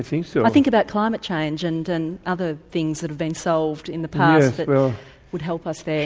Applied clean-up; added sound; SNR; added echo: none; none; none; none.